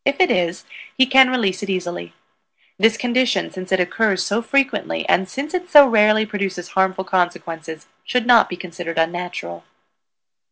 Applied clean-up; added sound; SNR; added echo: none; none; none; none.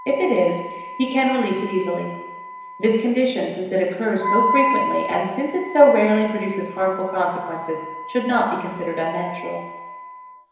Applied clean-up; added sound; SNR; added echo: none; Wind instrument, woodwind instrument; 8 dB; reverberation time 1.0 s.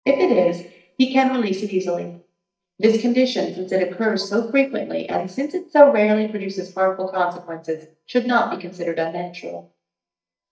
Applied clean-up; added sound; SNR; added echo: neural mask model DeepFilterNet 3.